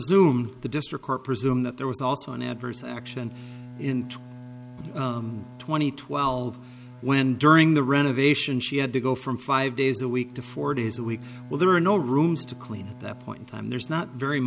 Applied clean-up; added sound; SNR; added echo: none; Bowed string instrument; 19 dB; none.